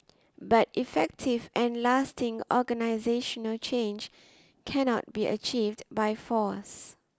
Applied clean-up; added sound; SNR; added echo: none; none; none; none.